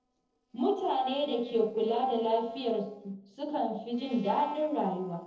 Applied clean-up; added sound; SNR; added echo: neural separator model SepFormer DNS4.